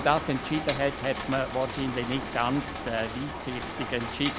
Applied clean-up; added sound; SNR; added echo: none; Rain; 6 dB; none.